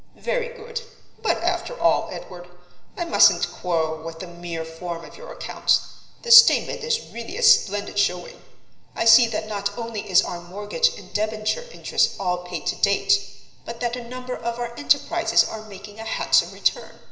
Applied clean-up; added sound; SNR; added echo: none; none; none; reverberation time 0.9 s.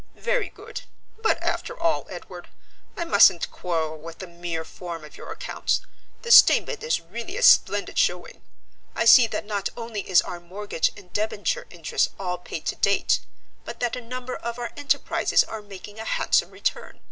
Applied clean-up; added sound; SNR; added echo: none; none; none; none.